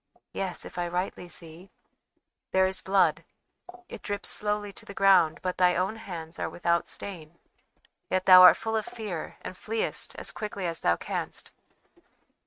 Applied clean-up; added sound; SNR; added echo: neural mask model RNNoise.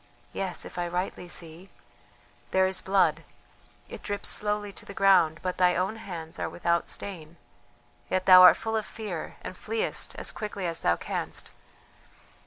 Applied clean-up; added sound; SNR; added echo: none; none; none; none.